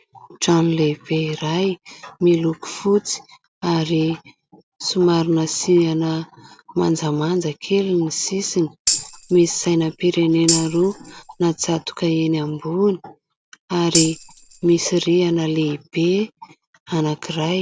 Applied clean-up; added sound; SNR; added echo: none; Tambourine; 7 dB; none.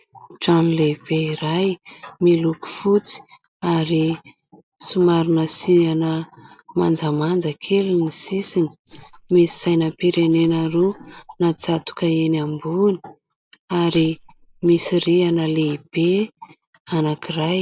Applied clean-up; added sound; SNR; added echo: neural mask model Resemble Enhance denoiser.